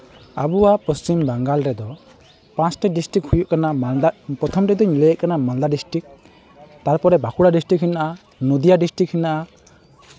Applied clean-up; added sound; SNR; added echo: none; none; none; none.